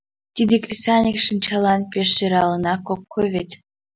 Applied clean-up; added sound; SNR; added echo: none; none; none; none.